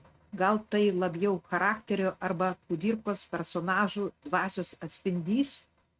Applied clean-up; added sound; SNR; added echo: neural mask model RNNoise.